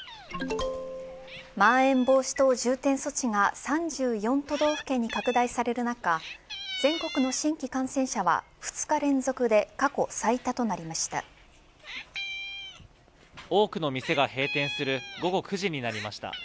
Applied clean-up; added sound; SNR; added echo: none; Meow; 14 dB; none.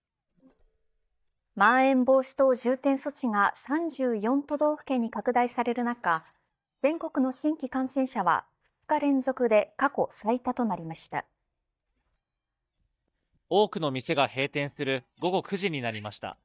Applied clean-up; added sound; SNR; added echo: neural mask model DeepFilterNet 3.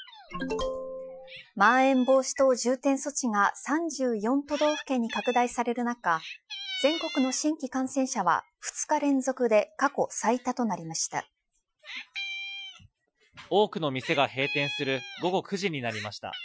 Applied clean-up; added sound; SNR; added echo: classical method Wiener filter.